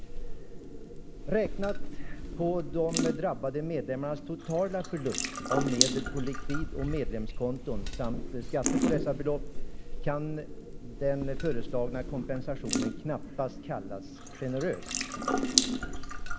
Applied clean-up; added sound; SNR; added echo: none; Drip / Sink (filling or washing) / Water tap, faucet; -1 dB; none.